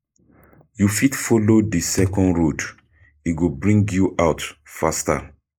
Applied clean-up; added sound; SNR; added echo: neural mask model Resemble Enhance denoiser.